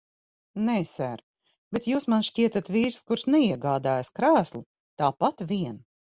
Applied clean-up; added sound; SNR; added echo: none; none; none; none.